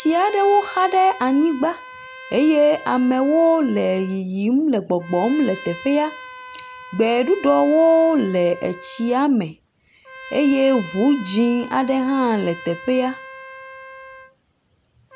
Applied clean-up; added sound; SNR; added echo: none; Trumpet; 18 dB; none.